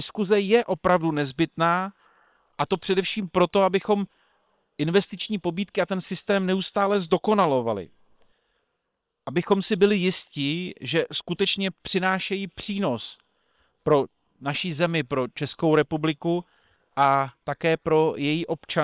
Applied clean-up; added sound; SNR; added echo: neural separator model SepFormer WHAM!.